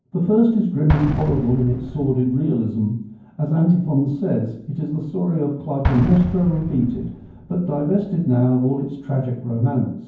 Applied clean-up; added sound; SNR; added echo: none; Explosion; 11 dB; reverberation time 0.9 s.